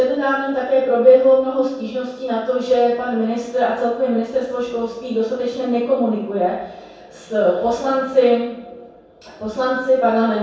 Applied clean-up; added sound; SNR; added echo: none; none; none; reverberation time 0.7 s.